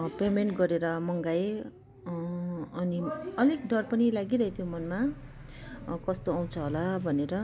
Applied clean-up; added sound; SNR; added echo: none; Idling / Car; 19 dB; none.